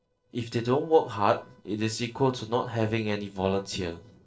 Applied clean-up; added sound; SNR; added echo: neural separator model SepFormer DNS4.